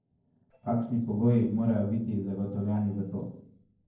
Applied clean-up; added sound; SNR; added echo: neural separator model SepFormer DNS4.